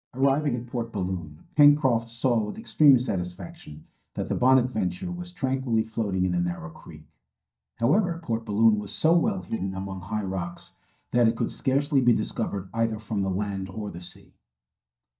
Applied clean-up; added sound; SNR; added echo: neural mask model DeepFilterNet 3.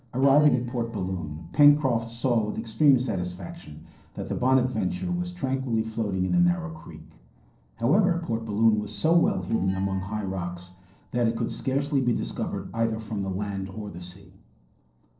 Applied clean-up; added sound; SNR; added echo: neural separator model SepFormer DNS4.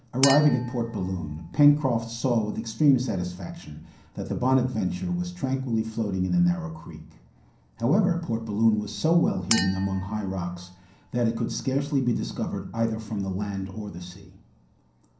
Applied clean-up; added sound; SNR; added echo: none; Chink, clink; 10 dB; reverberation time 0.6 s.